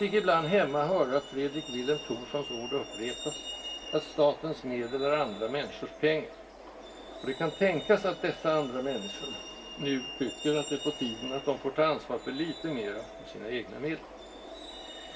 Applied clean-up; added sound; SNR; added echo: none; Truck; 12 dB; reverberation time 0.2 s.